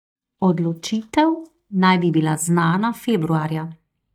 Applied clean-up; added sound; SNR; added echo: neural mask model DeepFilterNet 3.